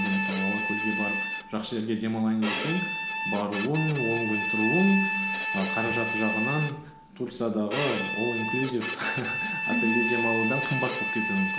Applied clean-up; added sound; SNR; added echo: none; Bowed string instrument; 2 dB; none.